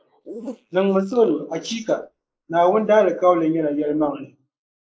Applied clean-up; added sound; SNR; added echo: neural mask model Resemble Enhance denoiser.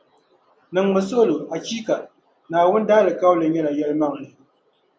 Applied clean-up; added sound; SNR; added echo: none; none; none; none.